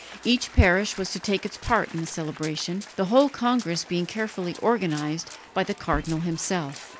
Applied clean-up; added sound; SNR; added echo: none; Run + Applause / Cheering; 19 dB; none.